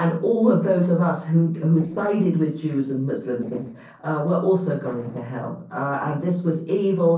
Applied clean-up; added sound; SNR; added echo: neural separator model SepFormer DNS4.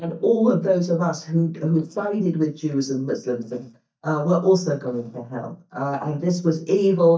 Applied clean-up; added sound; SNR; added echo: neural mask model DeepFilterNet 3.